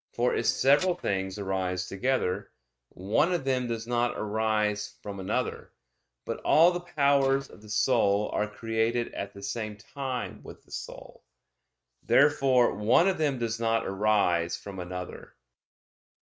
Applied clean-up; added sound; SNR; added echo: neural mask model RNNoise.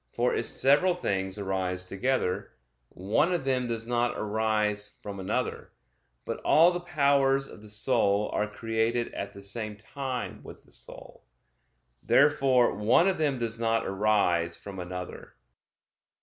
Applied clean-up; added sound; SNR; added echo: none; none; none; none.